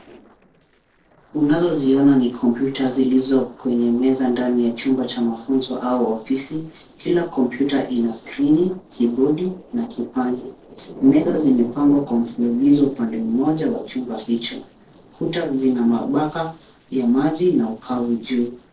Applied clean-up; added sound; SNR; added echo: neural separator model SepFormer DNS4.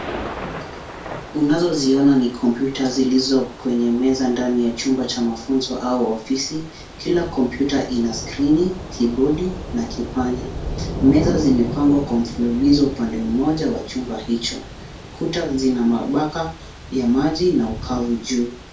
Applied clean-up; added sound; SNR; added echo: none; Thunder / Rain; 11 dB; reverberation time 0.3 s.